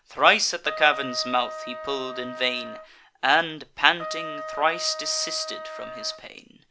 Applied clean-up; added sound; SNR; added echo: none; Trumpet; 11 dB; none.